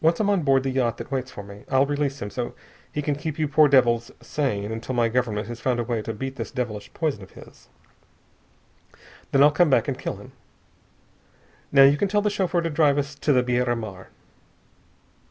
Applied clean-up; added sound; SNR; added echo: none; none; none; none.